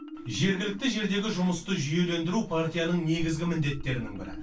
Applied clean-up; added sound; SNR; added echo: none; Marimba, xylophone; 18 dB; reverberation time 0.2 s.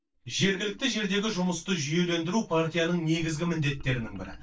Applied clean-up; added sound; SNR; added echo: neural mask model DeepFilterNet 3.